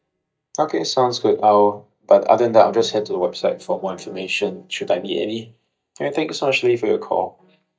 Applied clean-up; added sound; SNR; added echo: neural mask model DeepFilterNet 3.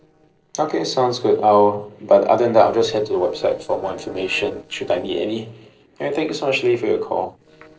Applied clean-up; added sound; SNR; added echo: neural separator model SepFormer DNS4.